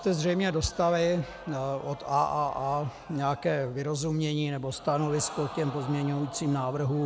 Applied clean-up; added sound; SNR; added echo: none; Crowd; 16 dB; none.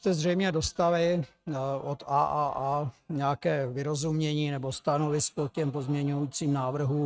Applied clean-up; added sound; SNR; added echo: neural mask model RNNoise.